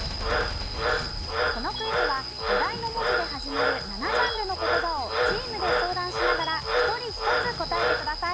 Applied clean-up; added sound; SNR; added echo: none; Frog; -3 dB; none.